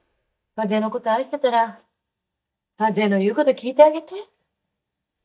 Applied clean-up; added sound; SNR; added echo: neural mask model DeepFilterNet 3.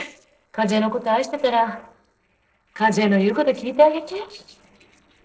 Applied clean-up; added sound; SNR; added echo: neural separator model SepFormer DNS4.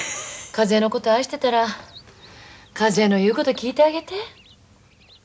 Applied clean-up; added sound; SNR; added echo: none; none; none; none.